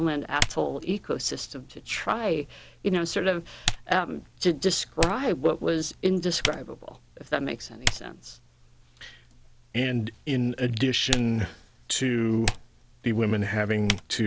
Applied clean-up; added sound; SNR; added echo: none; Typing; 8 dB; none.